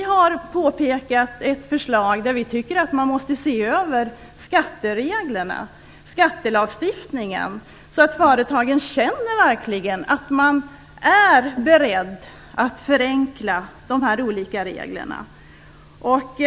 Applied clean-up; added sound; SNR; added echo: none; none; none; none.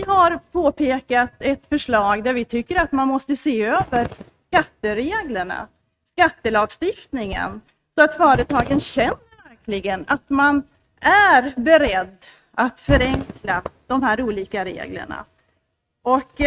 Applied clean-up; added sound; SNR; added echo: neural mask model RNNoise.